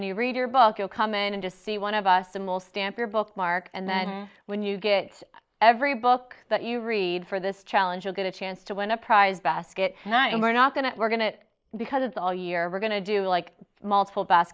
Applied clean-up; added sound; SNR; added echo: neural mask model Resemble Enhance denoiser.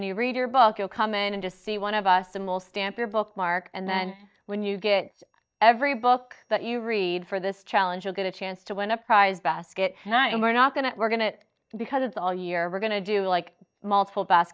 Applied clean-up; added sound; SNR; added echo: neural mask model DeepFilterNet 3.